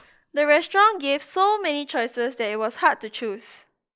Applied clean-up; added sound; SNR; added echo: neural mask model Resemble Enhance denoiser.